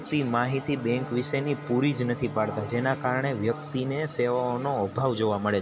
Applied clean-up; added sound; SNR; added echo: none; Bowed string instrument; 14 dB; none.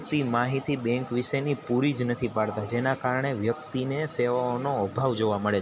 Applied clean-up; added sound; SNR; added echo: none; none; none; none.